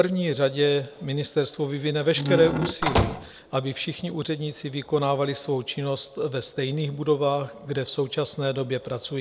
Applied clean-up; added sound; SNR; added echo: none; Squeak / Slam / Wood; 1 dB; none.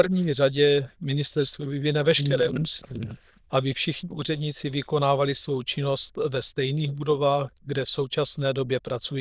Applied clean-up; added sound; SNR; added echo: neural diffusion model UNIVERSE++.